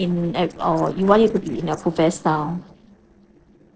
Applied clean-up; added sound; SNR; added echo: neural separator model SepFormer DNS4.